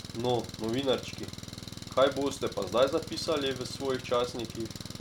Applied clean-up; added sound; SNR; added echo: none; Engine; 11 dB; none.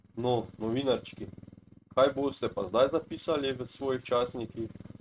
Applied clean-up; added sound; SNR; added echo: neural mask model RNNoise.